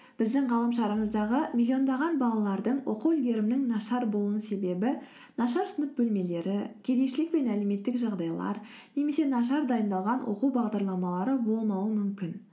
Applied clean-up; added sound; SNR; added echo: none; none; none; none.